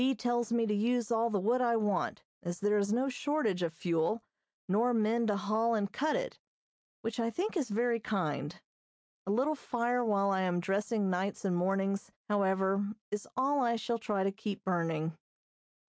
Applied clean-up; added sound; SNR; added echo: none; none; none; none.